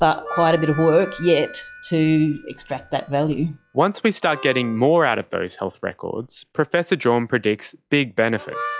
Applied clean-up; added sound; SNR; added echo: classical method log-MMSE.